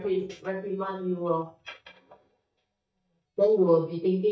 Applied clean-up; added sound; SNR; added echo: neural mask model DeepFilterNet 3.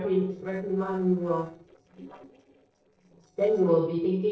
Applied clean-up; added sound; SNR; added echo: neural separator model SepFormer DNS4.